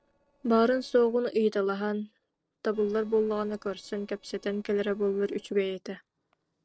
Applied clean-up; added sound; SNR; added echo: neural separator model SepFormer DNS4.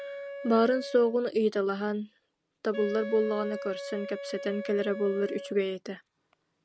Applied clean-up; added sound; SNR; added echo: none; Wind instrument, woodwind instrument; 12 dB; none.